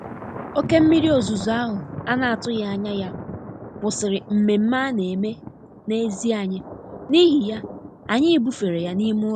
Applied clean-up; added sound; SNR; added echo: none; Thunder; 13 dB; none.